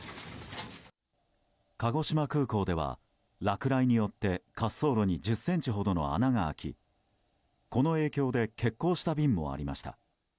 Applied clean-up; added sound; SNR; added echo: none; none; none; none.